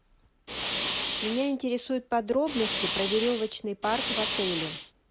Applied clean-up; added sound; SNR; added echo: none; Fire; -3 dB; none.